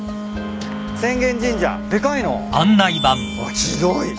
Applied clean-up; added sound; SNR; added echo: none; Wind instrument, woodwind instrument; 8 dB; none.